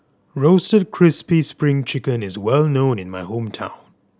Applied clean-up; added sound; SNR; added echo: none; none; none; none.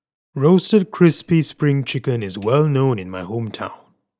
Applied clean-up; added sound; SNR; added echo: neural mask model DeepFilterNet 3.